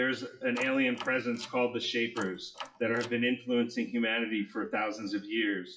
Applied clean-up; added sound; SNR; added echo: classical method WPE with log-MMSE.